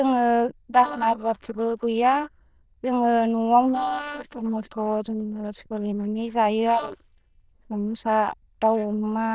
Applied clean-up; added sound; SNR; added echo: neural diffusion model UNIVERSE++.